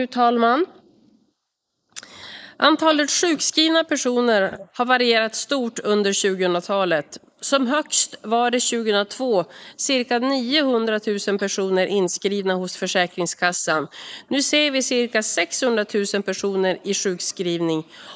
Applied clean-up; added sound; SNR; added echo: neural mask model Resemble Enhance denoiser.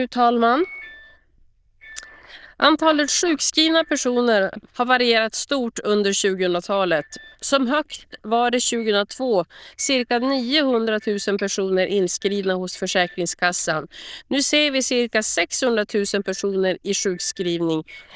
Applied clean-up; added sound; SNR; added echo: neural diffusion model UNIVERSE++.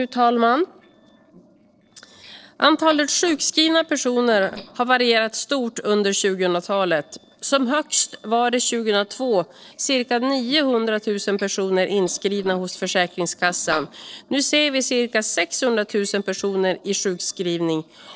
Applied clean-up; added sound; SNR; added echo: neural separator model SepFormer DNS4.